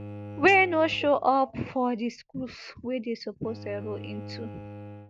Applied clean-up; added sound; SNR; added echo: none; Bowed string instrument; 15 dB; none.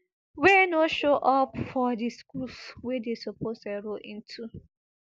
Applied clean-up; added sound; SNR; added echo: none; none; none; none.